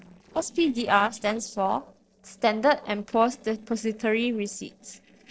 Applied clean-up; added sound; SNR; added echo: neural separator model SepFormer DNS4.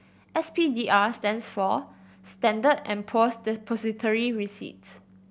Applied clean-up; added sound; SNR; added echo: none; none; none; none.